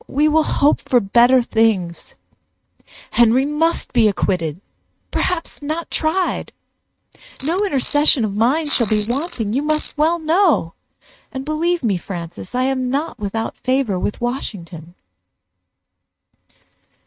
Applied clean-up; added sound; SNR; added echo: neural mask model RNNoise.